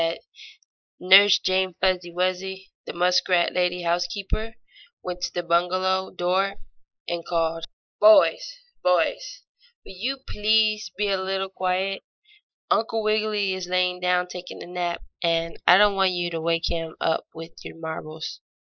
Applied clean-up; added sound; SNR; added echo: neural mask model Resemble Enhance denoiser.